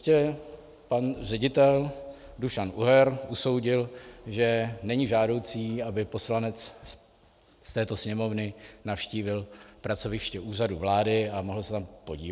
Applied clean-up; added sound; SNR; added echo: none; none; none; none.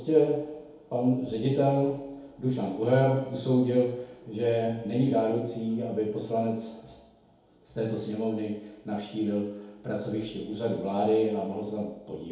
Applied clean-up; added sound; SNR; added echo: none; none; none; reverberation time 2.0 s.